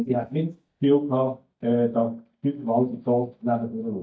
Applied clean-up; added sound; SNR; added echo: neural mask model DeepFilterNet 3.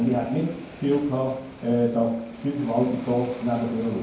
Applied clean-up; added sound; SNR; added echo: none; Waves, surf; 18 dB; reverberation time 0.9 s.